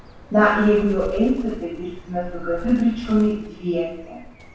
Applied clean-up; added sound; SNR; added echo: none; Bird; 14 dB; reverberation time 0.7 s.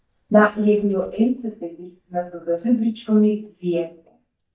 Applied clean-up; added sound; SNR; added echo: neural mask model DeepFilterNet 3.